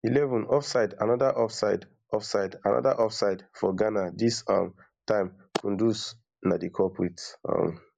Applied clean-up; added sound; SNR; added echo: neural mask model Resemble Enhance denoiser.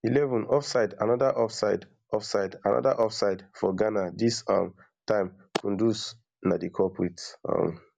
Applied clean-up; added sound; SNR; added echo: none; none; none; none.